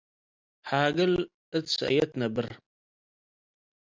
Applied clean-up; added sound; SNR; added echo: none; none; none; none.